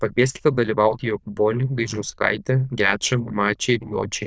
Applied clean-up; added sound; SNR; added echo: neural diffusion model UNIVERSE++.